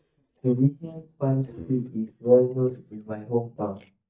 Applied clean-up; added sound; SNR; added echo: neural mask model DeepFilterNet 3.